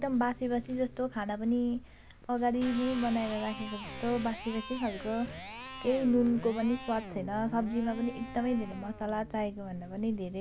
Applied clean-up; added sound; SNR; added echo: none; Electric guitar; 14 dB; none.